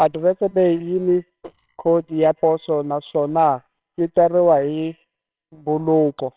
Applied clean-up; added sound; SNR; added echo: neural separator model SepFormer WHAMR!.